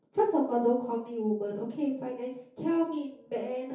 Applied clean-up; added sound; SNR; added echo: none; none; none; reverberation time 0.6 s.